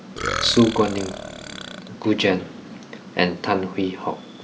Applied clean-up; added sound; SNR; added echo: none; Burping, eructation; 7 dB; none.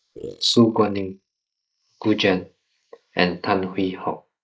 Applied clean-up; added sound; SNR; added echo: neural mask model Resemble Enhance denoiser.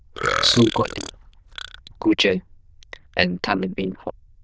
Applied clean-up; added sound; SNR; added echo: neural diffusion model UNIVERSE++.